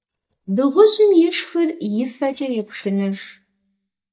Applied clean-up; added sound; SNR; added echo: neural mask model DeepFilterNet 3.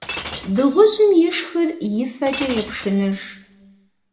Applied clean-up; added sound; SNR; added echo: none; Shatter; 14 dB; reverberation time 0.9 s.